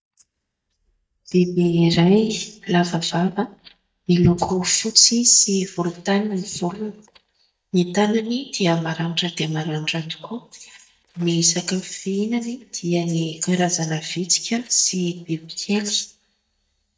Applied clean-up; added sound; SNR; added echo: neural mask model DeepFilterNet 3.